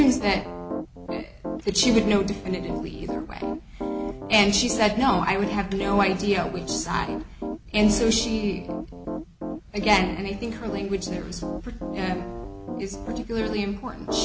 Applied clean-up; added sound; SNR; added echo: none; Piano; 7 dB; none.